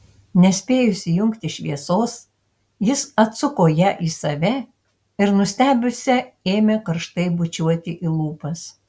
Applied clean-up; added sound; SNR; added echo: none; none; none; none.